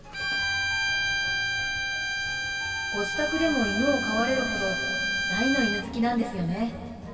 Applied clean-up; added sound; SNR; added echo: none; Bowed string instrument; 0 dB; reverberation time 2.6 s.